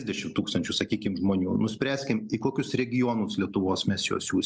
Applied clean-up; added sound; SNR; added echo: none; none; none; none.